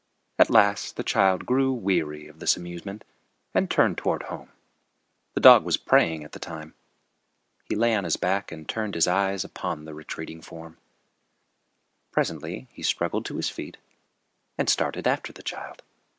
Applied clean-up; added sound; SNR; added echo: none; none; none; none.